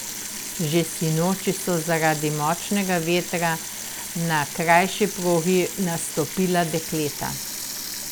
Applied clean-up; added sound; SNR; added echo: none; Sink (filling or washing) / Water tap, faucet; 8 dB; none.